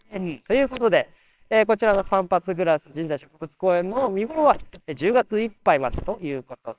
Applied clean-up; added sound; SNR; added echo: neural separator model SepFormer WHAMR!.